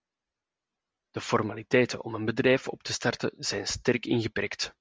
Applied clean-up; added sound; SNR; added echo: none; none; none; none.